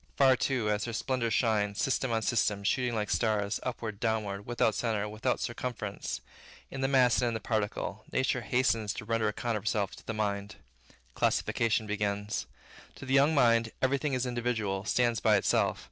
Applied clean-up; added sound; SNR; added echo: none; none; none; none.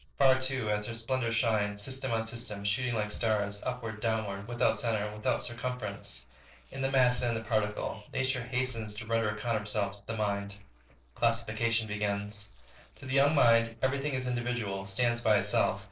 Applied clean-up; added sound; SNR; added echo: neural separator model SepFormer DNS4.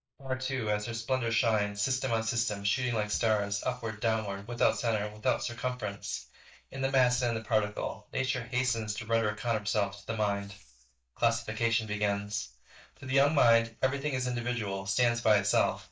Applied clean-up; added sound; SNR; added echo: neural mask model DeepFilterNet 3.